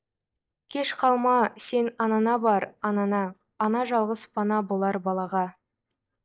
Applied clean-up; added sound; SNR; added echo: neural mask model DeepFilterNet 3.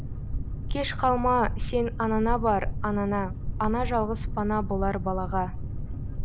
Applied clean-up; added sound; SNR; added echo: none; Boat, Water vehicle; 2 dB; none.